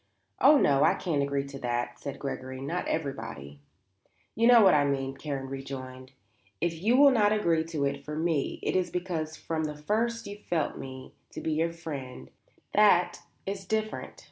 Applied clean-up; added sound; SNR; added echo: none; none; none; none.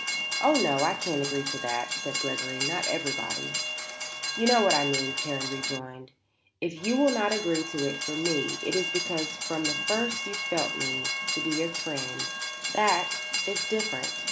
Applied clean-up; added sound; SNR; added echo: none; Train; 2 dB; none.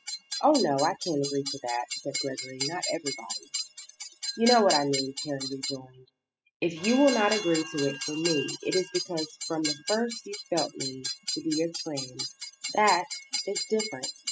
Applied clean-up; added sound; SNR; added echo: classical method spectral subtraction.